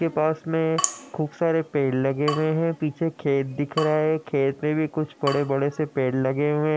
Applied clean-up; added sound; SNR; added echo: none; Drip / Water tap, faucet; 13 dB; none.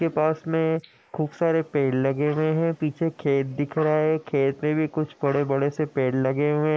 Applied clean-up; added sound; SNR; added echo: neural mask model Resemble Enhance denoiser.